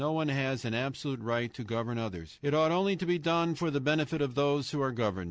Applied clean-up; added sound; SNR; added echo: none; none; none; none.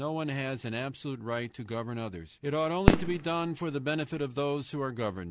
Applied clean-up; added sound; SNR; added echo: none; Fireworks; -3 dB; none.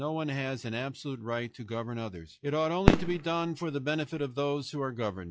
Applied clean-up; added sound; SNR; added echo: classical method log-MMSE.